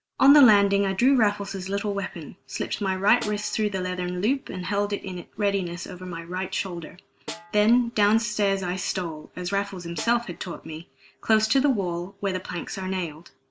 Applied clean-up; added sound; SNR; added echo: none; Snare drum; 18 dB; none.